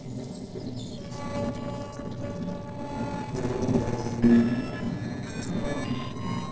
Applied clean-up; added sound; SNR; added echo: neural separator model SepFormer DNS4.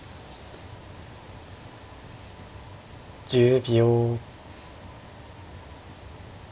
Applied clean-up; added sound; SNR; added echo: none; none; none; none.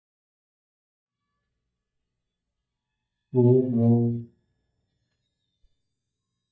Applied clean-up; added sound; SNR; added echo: neural mask model DeepFilterNet 3.